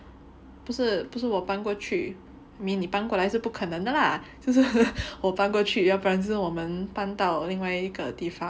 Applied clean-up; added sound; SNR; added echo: none; none; none; none.